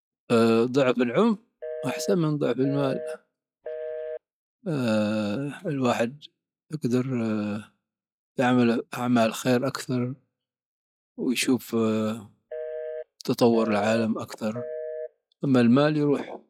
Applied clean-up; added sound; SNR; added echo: classical method log-MMSE.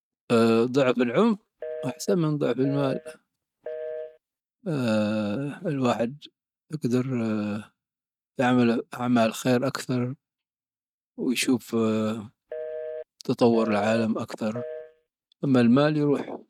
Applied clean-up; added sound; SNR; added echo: neural mask model RNNoise.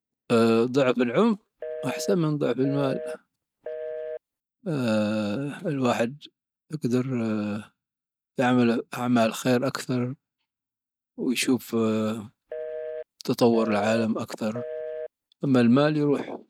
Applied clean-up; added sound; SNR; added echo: none; Telephone; 10 dB; none.